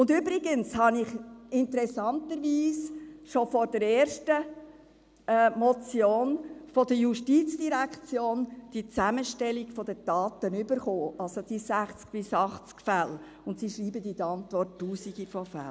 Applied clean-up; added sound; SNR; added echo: none; none; none; none.